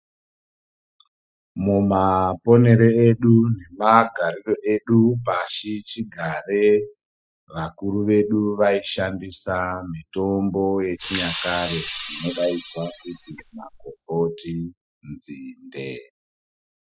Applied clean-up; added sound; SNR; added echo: classical method spectral subtraction.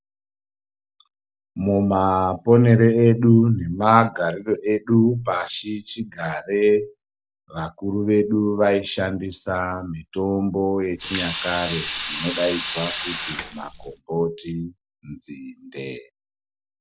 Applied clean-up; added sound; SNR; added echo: none; Sink (filling or washing) / Water tap, faucet; 8 dB; none.